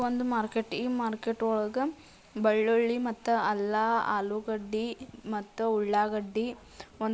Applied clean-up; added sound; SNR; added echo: none; none; none; none.